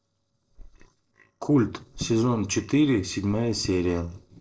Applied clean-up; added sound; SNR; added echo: neural separator model SepFormer DNS4.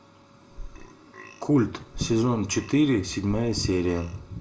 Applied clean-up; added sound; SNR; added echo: none; Burping, eructation; 17 dB; reverberation time 0.3 s.